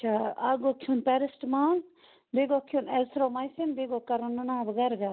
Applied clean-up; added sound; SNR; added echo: none; none; none; none.